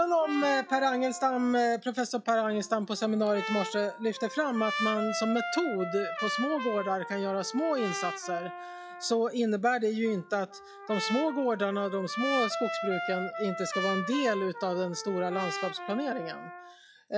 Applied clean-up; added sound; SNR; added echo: classical method log-MMSE.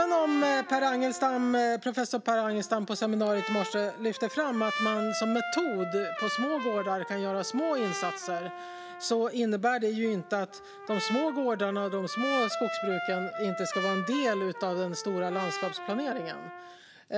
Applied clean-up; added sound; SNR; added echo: none; Trumpet; 8 dB; none.